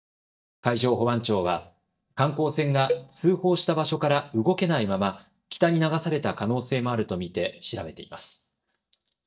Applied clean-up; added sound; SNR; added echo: neural mask model DeepFilterNet 3.